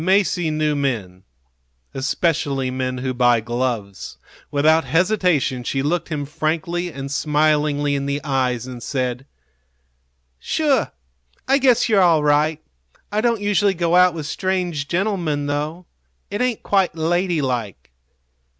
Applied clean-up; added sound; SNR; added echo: none; none; none; none.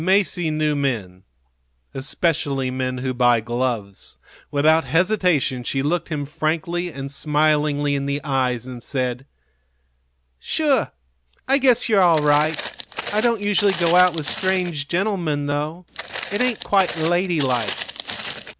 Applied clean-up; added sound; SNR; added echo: none; Walk, footsteps; 2 dB; none.